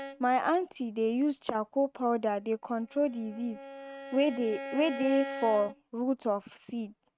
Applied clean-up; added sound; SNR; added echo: neural mask model RNNoise.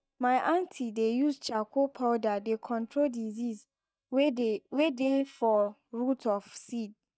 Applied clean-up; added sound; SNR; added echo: neural mask model DeepFilterNet 3.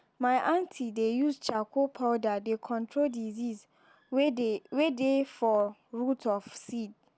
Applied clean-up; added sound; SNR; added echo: none; none; none; none.